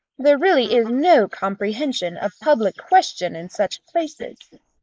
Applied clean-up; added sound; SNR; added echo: neural mask model Resemble Enhance denoiser.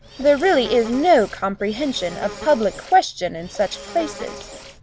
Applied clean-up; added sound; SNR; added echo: none; Insect; 16 dB; none.